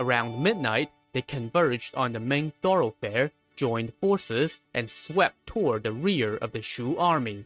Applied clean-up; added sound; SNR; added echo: neural mask model RNNoise.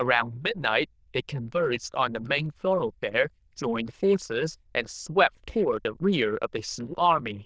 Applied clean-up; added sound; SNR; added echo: neural diffusion model UNIVERSE++.